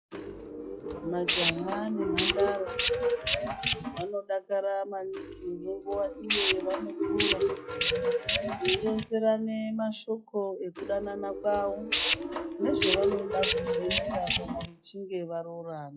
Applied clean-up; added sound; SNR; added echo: classical method log-MMSE.